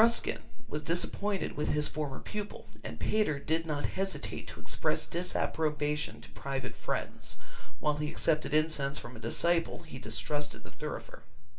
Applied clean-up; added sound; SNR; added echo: none; none; none; reverberation time 0.5 s.